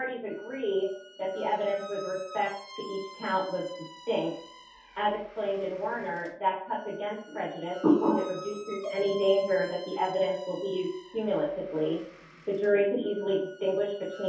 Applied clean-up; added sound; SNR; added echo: none; Squeak; 19 dB; reverberation time 0.6 s.